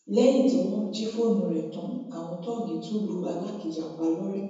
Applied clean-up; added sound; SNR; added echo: none; none; none; reverberation time 1.1 s.